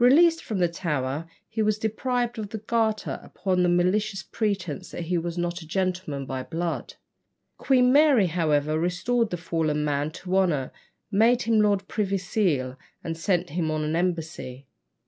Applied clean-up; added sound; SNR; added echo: none; none; none; none.